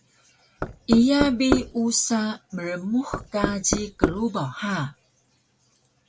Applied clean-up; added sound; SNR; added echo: none; Knock; 2 dB; none.